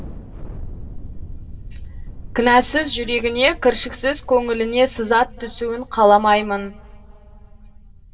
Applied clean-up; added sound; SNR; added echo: none; Thunder; 13 dB; reverberation time 0.1 s.